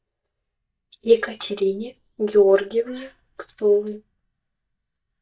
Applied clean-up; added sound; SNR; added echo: neural mask model DeepFilterNet 3.